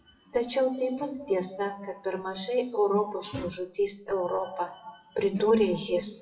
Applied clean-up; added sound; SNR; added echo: classical method WPE with log-MMSE.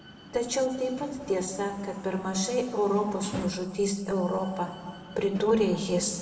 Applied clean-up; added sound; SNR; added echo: none; Slam; 16 dB; reverberation time 1.9 s.